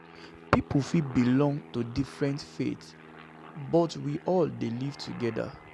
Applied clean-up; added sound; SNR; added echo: none; Aircraft; 18 dB; none.